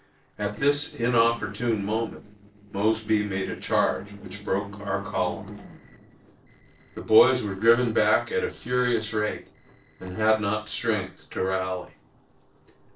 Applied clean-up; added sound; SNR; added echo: neural separator model SepFormer DNS4.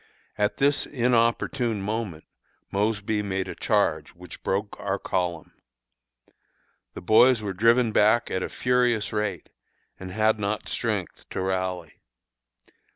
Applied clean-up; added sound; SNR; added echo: none; none; none; none.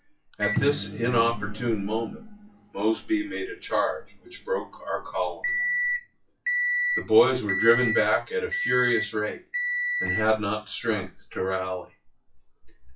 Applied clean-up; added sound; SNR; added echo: classical method WPE with log-MMSE.